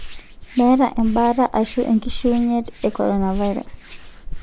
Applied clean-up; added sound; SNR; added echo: none; Hands; 10 dB; none.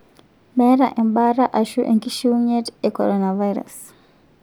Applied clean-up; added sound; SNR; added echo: none; none; none; none.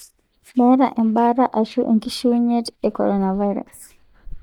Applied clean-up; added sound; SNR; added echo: neural mask model DeepFilterNet 3.